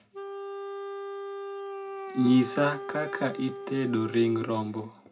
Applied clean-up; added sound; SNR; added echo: none; Wind instrument, woodwind instrument; 9 dB; reverberation time 0.2 s.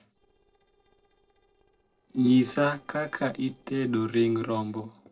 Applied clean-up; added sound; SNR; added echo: neural separator model SepFormer DNS4.